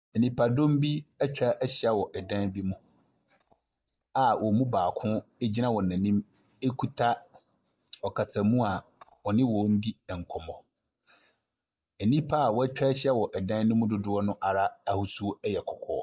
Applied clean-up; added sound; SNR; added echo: neural mask model DeepFilterNet 3.